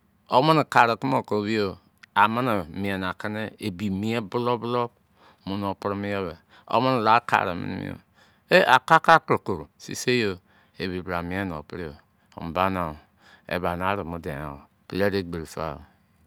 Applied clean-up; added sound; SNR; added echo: none; none; none; none.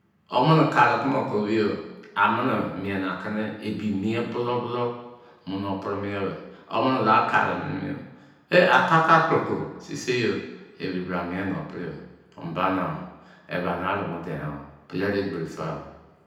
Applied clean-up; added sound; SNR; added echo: none; none; none; reverberation time 0.9 s.